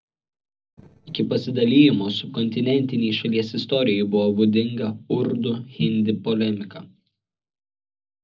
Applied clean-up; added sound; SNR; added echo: neural separator model SepFormer DNS4.